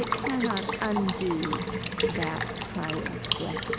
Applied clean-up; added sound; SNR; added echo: none; Water tap, faucet / Water / Liquid; -1 dB; none.